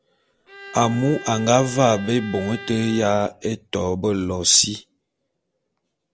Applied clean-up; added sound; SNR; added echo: none; Bowed string instrument; 15 dB; none.